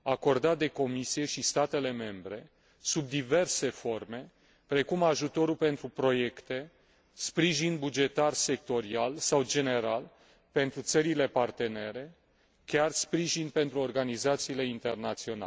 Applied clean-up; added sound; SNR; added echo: none; none; none; none.